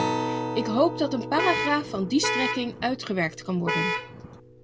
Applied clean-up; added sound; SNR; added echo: none; Acoustic guitar + Vehicle horn, car horn, honking; 3 dB; none.